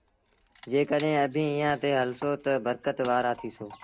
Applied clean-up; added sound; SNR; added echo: none; Wood; 20 dB; none.